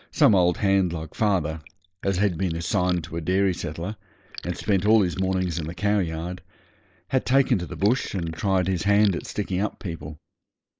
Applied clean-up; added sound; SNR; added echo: neural mask model Resemble Enhance denoiser.